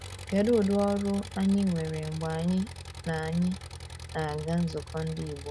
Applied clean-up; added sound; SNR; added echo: none; Engine; 12 dB; none.